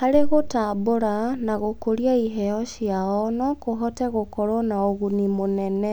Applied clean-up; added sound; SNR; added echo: none; none; none; none.